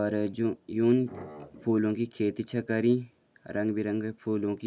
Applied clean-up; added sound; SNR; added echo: none; none; none; none.